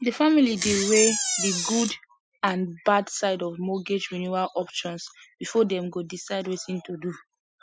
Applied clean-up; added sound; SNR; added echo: classical method Wiener filter.